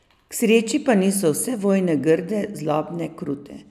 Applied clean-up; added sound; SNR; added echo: none; none; none; none.